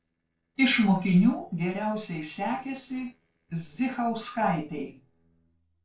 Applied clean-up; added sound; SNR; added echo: neural separator model SepFormer DNS4.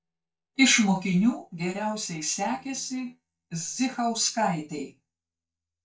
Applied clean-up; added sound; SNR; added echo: neural mask model DeepFilterNet 3.